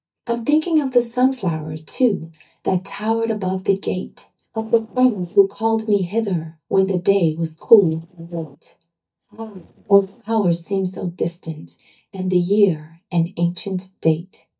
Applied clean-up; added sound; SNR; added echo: neural mask model DeepFilterNet 3.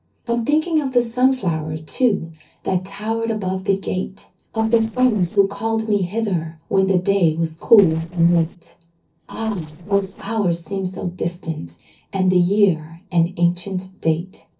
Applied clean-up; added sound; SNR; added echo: neural separator model SepFormer DNS4.